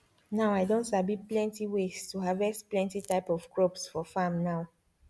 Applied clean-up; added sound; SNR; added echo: none; none; none; none.